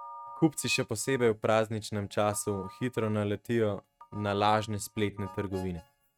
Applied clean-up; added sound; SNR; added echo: neural mask model RNNoise.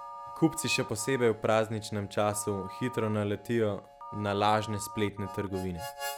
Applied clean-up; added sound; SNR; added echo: none; Harmonica + Telephone; 13 dB; none.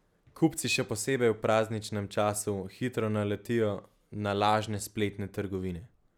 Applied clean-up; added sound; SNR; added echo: none; none; none; none.